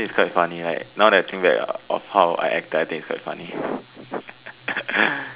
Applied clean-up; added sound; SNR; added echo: none; none; none; none.